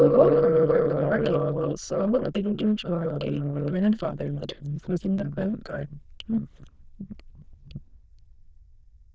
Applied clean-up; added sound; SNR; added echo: neural diffusion model UNIVERSE++.